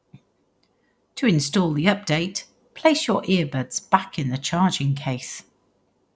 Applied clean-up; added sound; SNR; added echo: none; none; none; none.